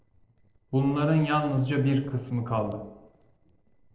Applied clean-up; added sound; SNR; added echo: neural separator model SepFormer DNS4.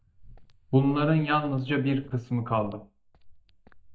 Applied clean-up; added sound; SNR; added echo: neural mask model DeepFilterNet 3.